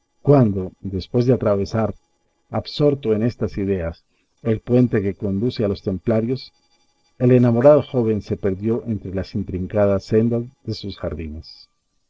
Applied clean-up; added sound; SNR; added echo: neural separator model SepFormer DNS4.